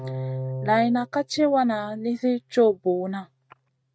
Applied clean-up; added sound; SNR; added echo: neural mask model RNNoise.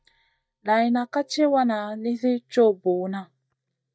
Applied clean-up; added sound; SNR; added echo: neural mask model DeepFilterNet 3.